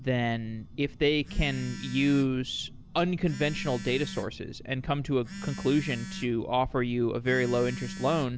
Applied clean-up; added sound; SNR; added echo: none; Telephone; 13 dB; none.